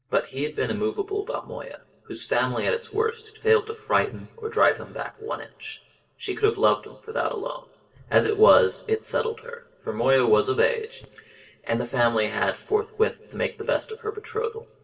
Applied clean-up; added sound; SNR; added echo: none; none; none; reverberation time 1.9 s.